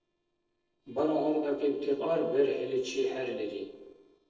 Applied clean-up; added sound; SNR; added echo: neural separator model SepFormer DNS4.